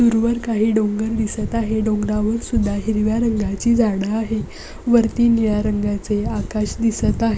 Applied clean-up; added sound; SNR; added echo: none; none; none; none.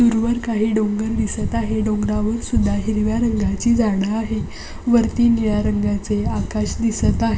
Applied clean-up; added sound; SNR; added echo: none; none; none; reverberation time 0.7 s.